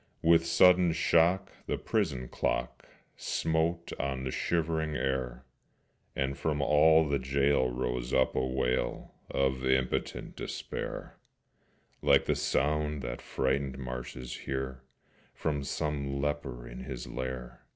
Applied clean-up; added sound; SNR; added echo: none; none; none; none.